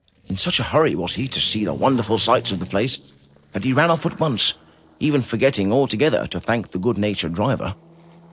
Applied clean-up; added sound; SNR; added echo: neural separator model SepFormer DNS4.